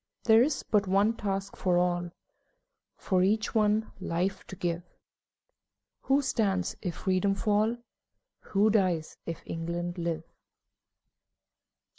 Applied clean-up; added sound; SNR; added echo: none; none; none; none.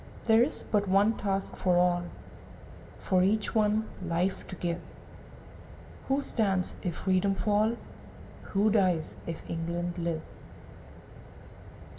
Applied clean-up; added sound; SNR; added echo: none; Fire; 15 dB; reverberation time 1.4 s.